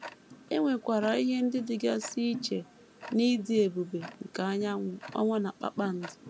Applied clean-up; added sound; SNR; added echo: none; Tick-tock; 17 dB; none.